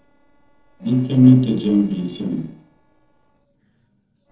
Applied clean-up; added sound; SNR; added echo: neural separator model SepFormer DNS4.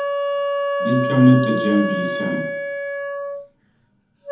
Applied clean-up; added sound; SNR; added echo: none; Wind instrument, woodwind instrument; 3 dB; reverberation time 1.1 s.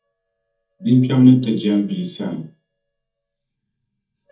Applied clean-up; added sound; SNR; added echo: neural mask model DeepFilterNet 3.